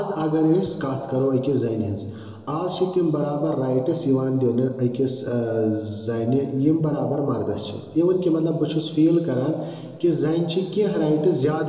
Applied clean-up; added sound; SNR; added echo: none; none; none; reverberation time 2.5 s.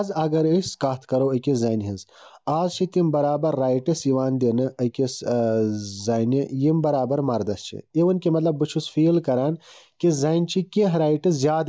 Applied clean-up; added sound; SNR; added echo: none; none; none; none.